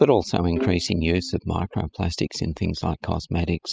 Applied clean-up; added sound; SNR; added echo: classical method spectral subtraction.